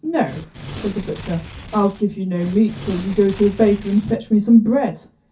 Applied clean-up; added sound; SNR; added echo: none; Tearing; 14 dB; reverberation time 0.3 s.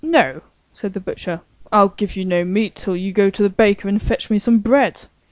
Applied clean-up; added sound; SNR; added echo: none; none; none; none.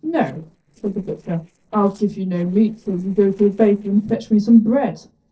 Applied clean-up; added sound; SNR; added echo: neural separator model SepFormer DNS4.